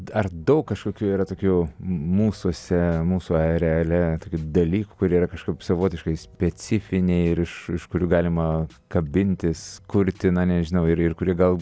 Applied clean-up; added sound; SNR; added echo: none; none; none; none.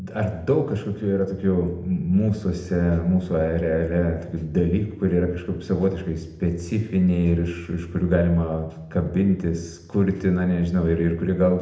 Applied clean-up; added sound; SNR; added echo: none; none; none; reverberation time 0.8 s.